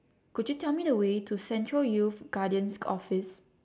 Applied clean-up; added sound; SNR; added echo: none; none; none; none.